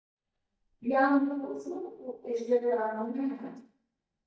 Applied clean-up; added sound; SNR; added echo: neural mask model DeepFilterNet 3.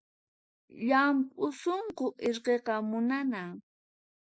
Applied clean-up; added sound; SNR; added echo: none; none; none; none.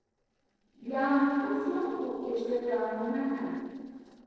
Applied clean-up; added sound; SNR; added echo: neural separator model SepFormer DNS4.